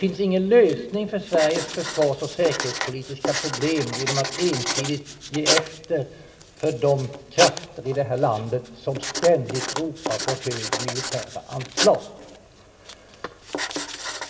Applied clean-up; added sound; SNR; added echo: none; Writing; 6 dB; reverberation time 1.6 s.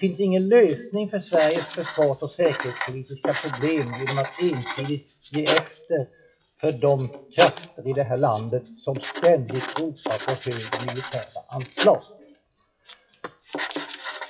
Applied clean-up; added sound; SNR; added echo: classical method WPE with log-MMSE.